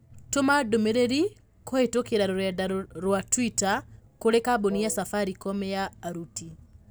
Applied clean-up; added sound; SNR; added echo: none; Wind instrument, woodwind instrument; 15 dB; none.